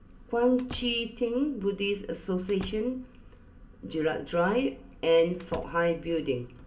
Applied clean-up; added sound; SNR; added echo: none; Slam; 19 dB; reverberation time 0.4 s.